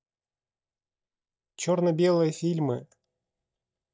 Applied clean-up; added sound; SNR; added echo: neural mask model DeepFilterNet 3.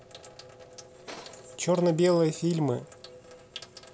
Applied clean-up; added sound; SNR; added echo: none; Sink (filling or washing) + Tools; 18 dB; none.